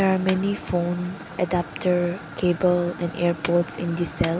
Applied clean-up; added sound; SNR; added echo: none; Clapping; 19 dB; none.